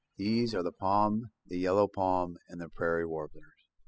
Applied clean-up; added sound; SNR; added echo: classical method spectral subtraction.